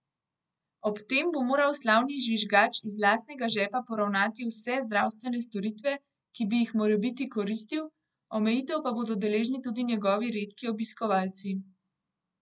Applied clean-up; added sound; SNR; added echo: none; none; none; none.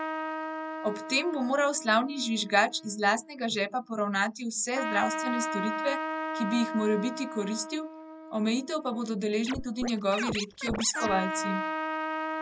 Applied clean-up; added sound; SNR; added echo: none; Scratching (performance technique) + Trumpet; 6 dB; none.